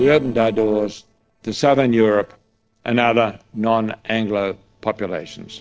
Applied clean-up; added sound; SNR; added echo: neural separator model SepFormer DNS4.